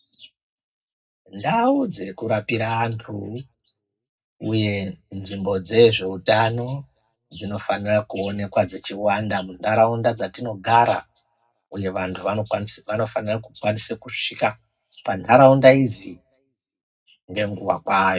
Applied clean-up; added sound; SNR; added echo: none; none; none; reverberation time 0.3 s.